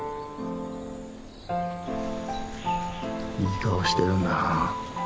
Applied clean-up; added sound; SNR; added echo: none; none; none; none.